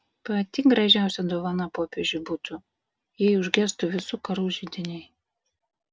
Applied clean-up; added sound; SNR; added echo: none; none; none; none.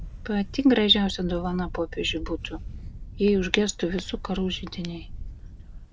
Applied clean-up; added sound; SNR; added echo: none; Camera; 11 dB; none.